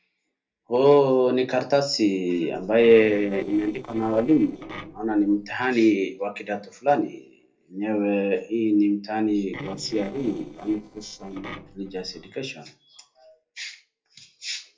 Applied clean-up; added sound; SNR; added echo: neural separator model SepFormer DNS4.